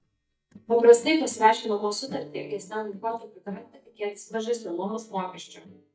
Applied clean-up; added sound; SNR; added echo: neural mask model DeepFilterNet 3.